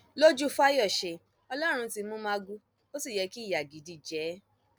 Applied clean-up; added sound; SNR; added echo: none; none; none; none.